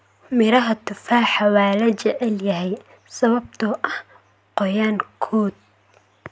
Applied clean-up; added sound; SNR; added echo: none; none; none; none.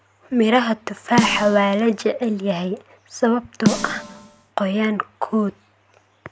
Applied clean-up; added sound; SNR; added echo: none; Snare drum; 7 dB; none.